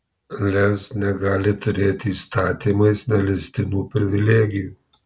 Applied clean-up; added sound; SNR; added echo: none; none; none; none.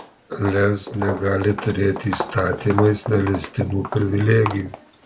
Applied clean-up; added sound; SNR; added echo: none; Walk, footsteps; 11 dB; none.